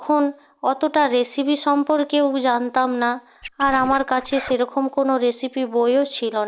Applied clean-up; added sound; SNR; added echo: none; Scratching (performance technique); 15 dB; none.